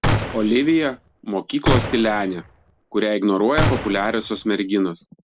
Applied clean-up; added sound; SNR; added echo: none; Gunshot, gunfire; 4 dB; none.